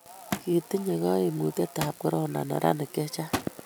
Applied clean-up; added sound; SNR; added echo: none; Thump, thud; 11 dB; none.